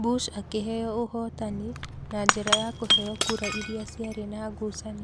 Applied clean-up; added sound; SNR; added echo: none; Shatter / Crushing; 0 dB; none.